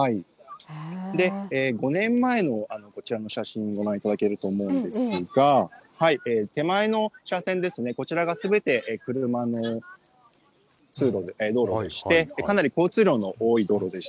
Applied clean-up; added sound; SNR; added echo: none; none; none; none.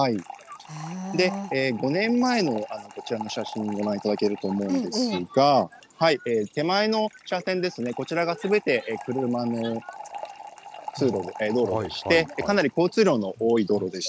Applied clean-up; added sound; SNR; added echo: none; Fill (with liquid) / Trickle, dribble; 17 dB; none.